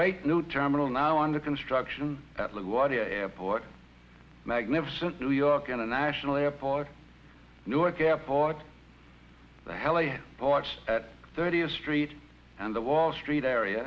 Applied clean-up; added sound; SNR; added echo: none; none; none; none.